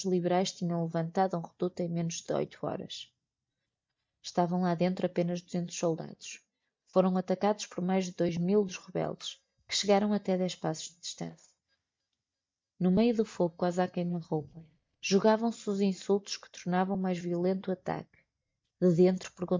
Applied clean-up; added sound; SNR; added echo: neural mask model DeepFilterNet 3.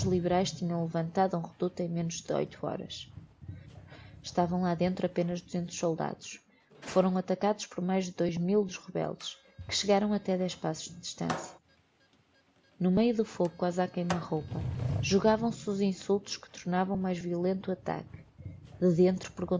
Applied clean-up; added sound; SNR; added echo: none; Sliding door; 13 dB; none.